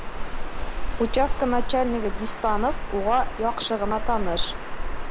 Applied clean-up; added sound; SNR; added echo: none; Water; 0 dB; none.